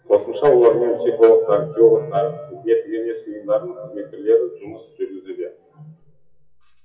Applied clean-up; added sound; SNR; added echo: classical method WPE with log-MMSE.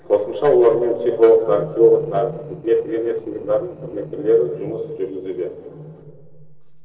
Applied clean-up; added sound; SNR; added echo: neural separator model SepFormer DNS4.